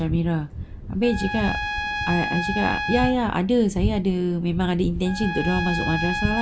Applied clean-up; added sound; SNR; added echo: none; Trumpet; 7 dB; none.